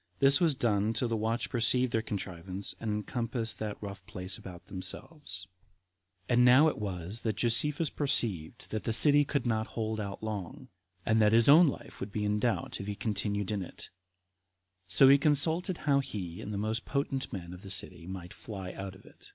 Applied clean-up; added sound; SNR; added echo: none; none; none; none.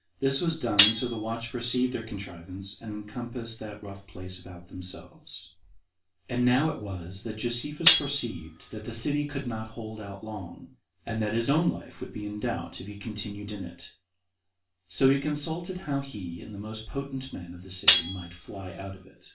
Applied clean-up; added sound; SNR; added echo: none; Cutlery, silverware; -3 dB; reverberation time 0.2 s.